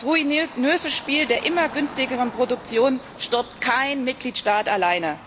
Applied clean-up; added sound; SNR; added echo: none; Motor vehicle (road); 17 dB; none.